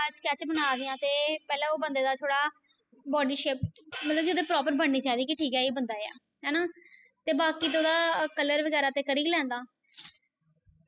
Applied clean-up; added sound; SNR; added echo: classical method spectral subtraction.